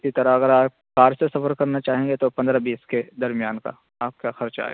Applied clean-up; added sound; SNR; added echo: none; none; none; none.